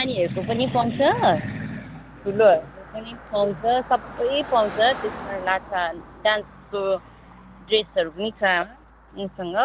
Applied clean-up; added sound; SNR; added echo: none; Car passing by; 18 dB; none.